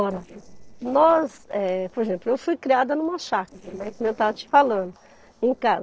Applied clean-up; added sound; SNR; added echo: neural separator model SepFormer DNS4.